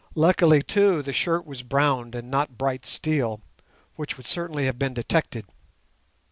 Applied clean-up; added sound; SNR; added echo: none; none; none; none.